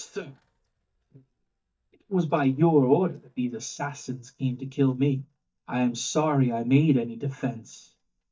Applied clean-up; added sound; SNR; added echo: neural mask model DeepFilterNet 3.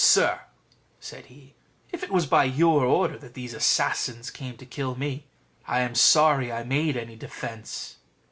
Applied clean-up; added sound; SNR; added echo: none; none; none; none.